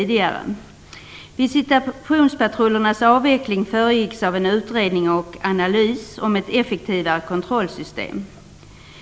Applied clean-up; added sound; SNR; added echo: none; none; none; none.